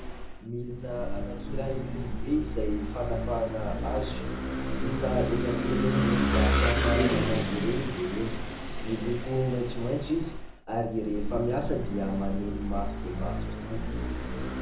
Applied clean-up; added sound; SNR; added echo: none; Engine / Vehicle; -2 dB; reverberation time 0.6 s.